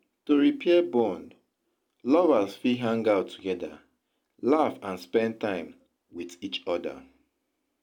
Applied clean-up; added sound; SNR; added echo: none; none; none; none.